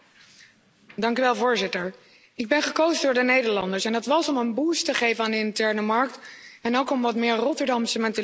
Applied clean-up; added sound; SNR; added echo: none; none; none; none.